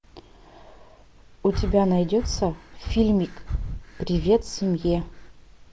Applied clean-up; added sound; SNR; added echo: none; Breathing; 7 dB; none.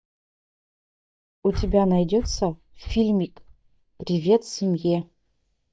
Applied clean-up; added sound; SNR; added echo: neural mask model DeepFilterNet 3.